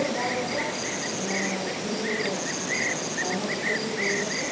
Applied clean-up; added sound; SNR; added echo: none; Insect; -4 dB; reverberation time 0.6 s.